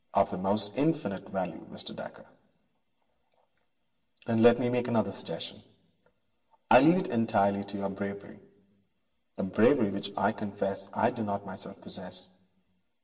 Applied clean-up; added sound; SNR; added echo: none; none; none; reverberation time 0.8 s.